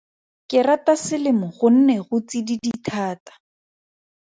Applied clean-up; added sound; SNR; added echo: none; none; none; none.